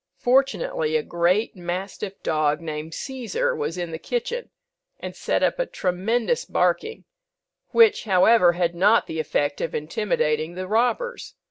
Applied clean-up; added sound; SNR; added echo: none; none; none; none.